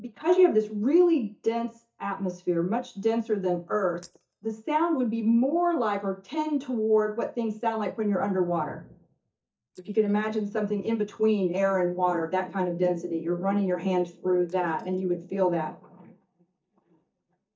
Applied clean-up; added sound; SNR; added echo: neural mask model DeepFilterNet 3.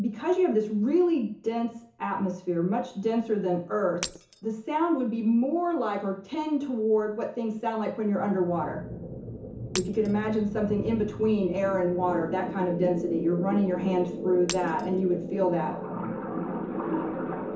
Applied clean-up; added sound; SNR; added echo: none; Shatter; 15 dB; reverberation time 0.7 s.